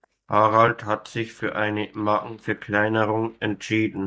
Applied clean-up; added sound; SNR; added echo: neural mask model DeepFilterNet 3.